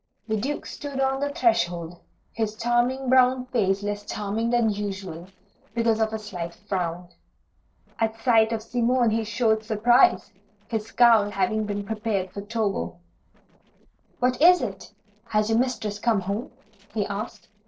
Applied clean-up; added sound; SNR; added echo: neural separator model SepFormer DNS4.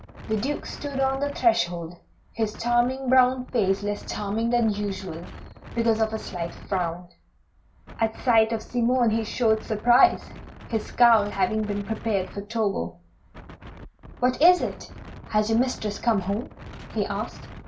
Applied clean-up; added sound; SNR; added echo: none; Wind; 16 dB; reverberation time 0.2 s.